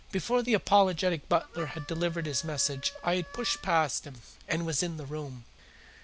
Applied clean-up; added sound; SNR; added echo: none; Harmonica; 18 dB; none.